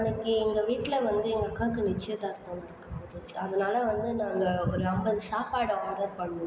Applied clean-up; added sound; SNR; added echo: none; none; none; none.